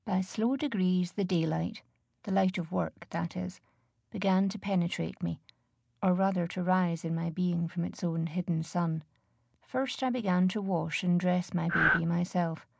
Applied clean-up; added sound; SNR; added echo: neural mask model Resemble Enhance denoiser.